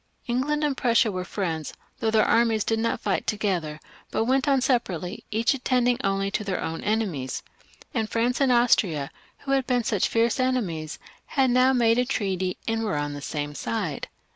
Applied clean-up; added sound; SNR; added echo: none; none; none; none.